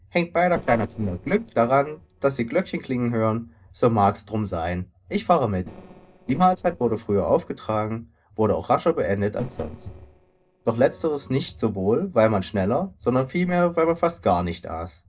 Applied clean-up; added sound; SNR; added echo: neural separator model SepFormer DNS4.